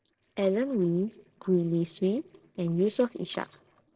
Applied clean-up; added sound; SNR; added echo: neural separator model SepFormer DNS4.